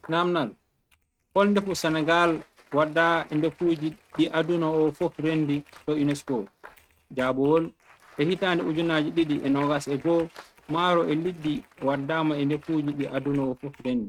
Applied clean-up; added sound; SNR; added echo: neural mask model RNNoise.